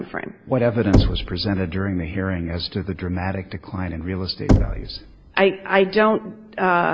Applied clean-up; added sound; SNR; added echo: none; Knock / Wood; 2 dB; none.